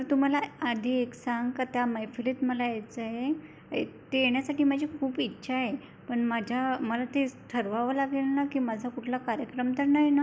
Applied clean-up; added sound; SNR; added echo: none; none; none; none.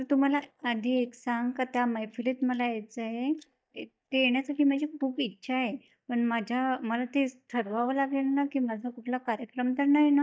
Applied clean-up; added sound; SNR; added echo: neural mask model DeepFilterNet 3.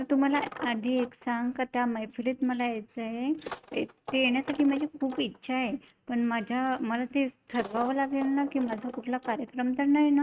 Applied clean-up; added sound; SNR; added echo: neural mask model RNNoise.